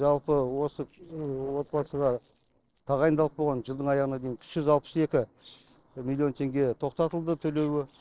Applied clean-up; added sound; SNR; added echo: neural separator model SepFormer DNS4.